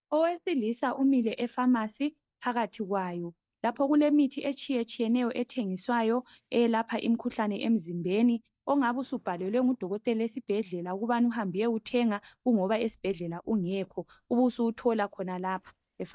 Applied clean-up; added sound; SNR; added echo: neural mask model DeepFilterNet 3.